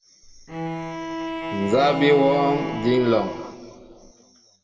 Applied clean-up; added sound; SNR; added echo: none; Bowed string instrument; 7 dB; reverberation time 1.7 s.